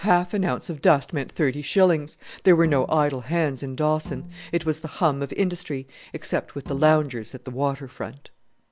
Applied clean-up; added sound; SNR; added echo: none; Bowed string instrument; 18 dB; none.